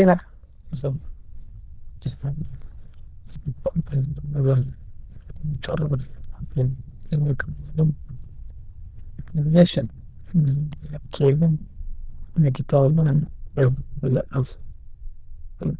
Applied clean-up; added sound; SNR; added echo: neural diffusion model UNIVERSE++.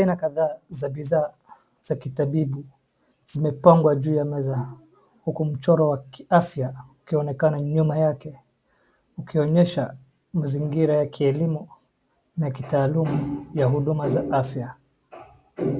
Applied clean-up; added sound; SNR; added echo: none; none; none; none.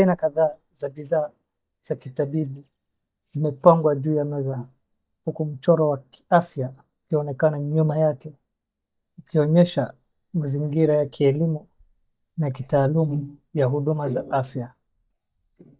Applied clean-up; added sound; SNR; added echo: neural mask model DeepFilterNet 3.